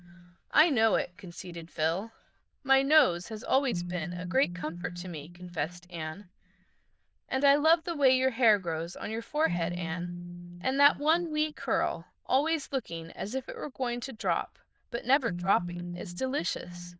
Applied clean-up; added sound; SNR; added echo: neural diffusion model UNIVERSE++.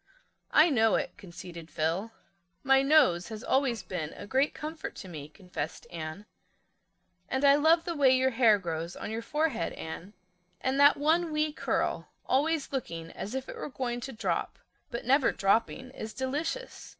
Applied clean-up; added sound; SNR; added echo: neural separator model SepFormer DNS4.